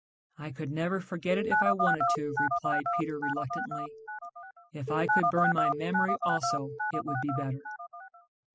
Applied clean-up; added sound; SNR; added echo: classical method spectral subtraction.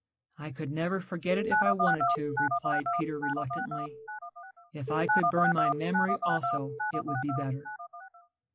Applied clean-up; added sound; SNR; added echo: classical method log-MMSE.